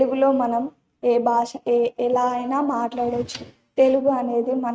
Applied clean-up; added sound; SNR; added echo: neural mask model RNNoise.